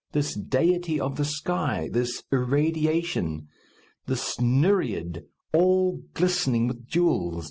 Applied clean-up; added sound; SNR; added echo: none; none; none; none.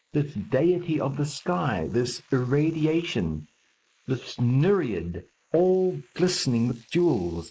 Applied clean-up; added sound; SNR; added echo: neural mask model Resemble Enhance denoiser.